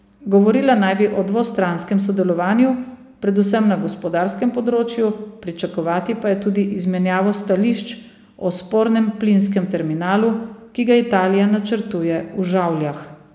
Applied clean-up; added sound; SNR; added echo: none; none; none; none.